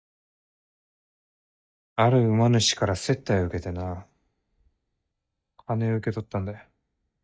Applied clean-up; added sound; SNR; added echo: neural mask model DeepFilterNet 3.